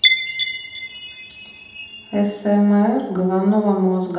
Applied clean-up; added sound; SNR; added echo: none; Chime; 6 dB; reverberation time 0.8 s.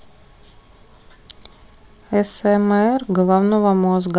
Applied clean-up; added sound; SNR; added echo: none; none; none; none.